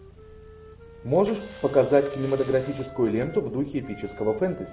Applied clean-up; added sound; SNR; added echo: none; Wind instrument, woodwind instrument + Camera; 20 dB; none.